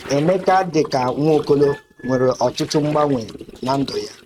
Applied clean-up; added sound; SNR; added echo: neural mask model RNNoise.